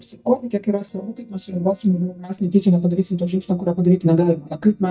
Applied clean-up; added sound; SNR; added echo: neural mask model DeepFilterNet 3.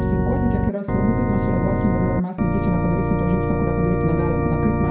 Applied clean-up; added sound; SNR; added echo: none; Organ; -3 dB; reverberation time 0.5 s.